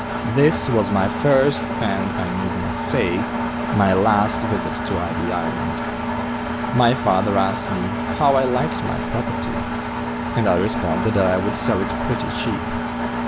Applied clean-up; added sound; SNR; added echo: none; Engine; 2 dB; none.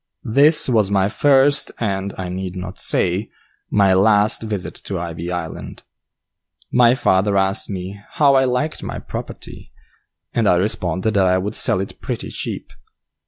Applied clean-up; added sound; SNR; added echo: none; none; none; none.